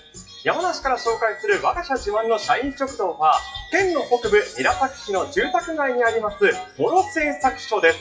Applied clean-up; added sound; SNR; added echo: classical method WPE with log-MMSE.